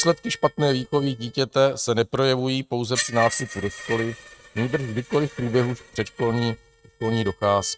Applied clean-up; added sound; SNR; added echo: neural mask model RNNoise.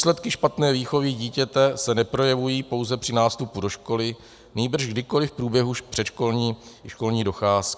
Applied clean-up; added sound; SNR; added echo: none; none; none; none.